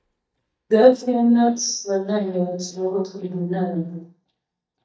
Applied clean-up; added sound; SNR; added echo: neural mask model DeepFilterNet 3.